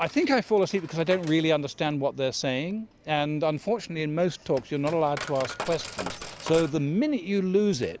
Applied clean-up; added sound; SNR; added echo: none; Coin (dropping); 16 dB; none.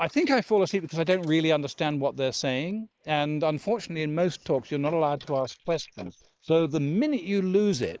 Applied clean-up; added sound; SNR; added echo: neural mask model Resemble Enhance denoiser.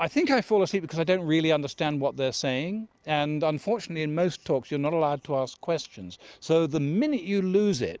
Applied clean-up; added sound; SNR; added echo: none; none; none; none.